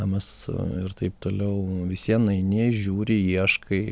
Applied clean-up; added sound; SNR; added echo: none; none; none; none.